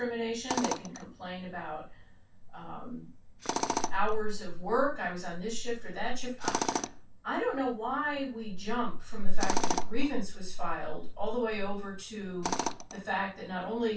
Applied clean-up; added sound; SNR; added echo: none; Tools; 11 dB; reverberation time 0.2 s.